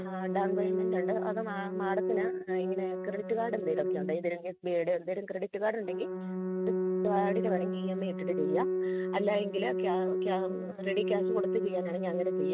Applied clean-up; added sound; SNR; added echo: neural mask model RNNoise.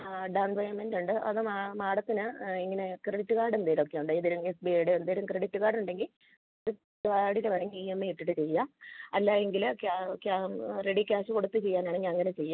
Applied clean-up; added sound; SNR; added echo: none; none; none; none.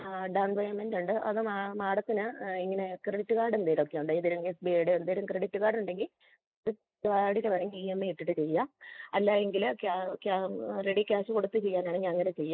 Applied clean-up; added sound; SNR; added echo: neural mask model Resemble Enhance denoiser.